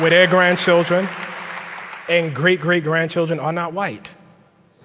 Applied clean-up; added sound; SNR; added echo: none; none; none; none.